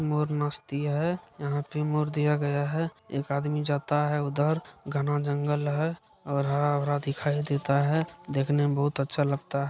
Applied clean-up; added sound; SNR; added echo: none; Splash, splatter; 16 dB; none.